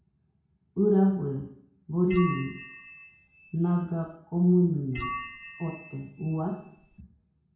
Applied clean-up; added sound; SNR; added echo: none; Bell; 12 dB; reverberation time 0.6 s.